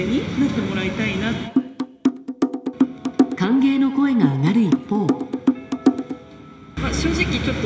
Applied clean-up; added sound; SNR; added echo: none; Drum; -1 dB; reverberation time 1.4 s.